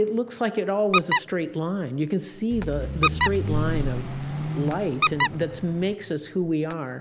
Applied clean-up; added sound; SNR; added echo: none; Squeak + Vehicle; 0 dB; none.